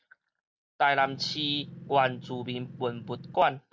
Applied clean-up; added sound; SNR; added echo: none; Engine; 14 dB; none.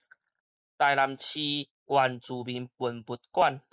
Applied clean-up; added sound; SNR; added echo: neural mask model Resemble Enhance denoiser.